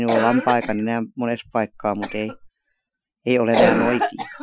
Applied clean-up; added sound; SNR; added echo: classical method Wiener filter.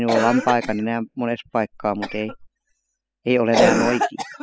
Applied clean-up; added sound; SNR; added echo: classical method spectral subtraction.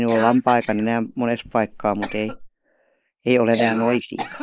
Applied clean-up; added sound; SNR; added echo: neural mask model Resemble Enhance denoiser.